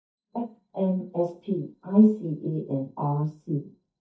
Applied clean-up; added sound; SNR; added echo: neural mask model DeepFilterNet 3.